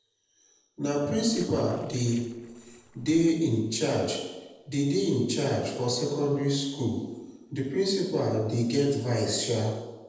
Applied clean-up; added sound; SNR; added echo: neural separator model SepFormer DNS4.